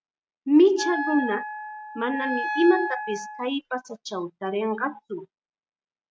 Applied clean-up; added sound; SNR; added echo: none; Wind instrument, woodwind instrument; 6 dB; none.